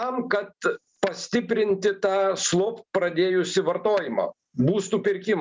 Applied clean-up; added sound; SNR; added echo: none; none; none; none.